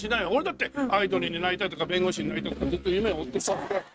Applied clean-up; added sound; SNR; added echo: neural mask model RNNoise.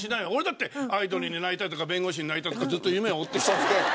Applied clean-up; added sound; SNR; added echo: none; none; none; none.